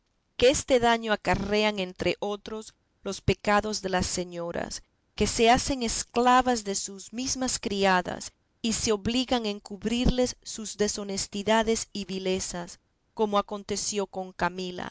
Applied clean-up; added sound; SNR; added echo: none; none; none; none.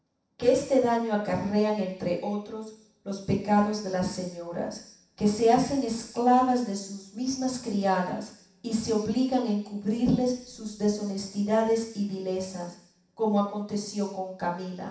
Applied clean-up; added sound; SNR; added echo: none; none; none; reverberation time 0.7 s.